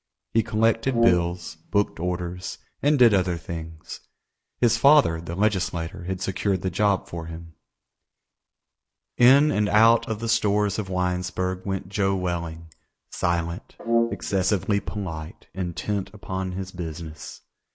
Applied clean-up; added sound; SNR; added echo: none; Brass instrument; 3 dB; none.